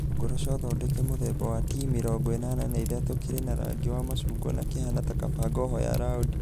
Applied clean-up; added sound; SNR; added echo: none; Fire; -5 dB; none.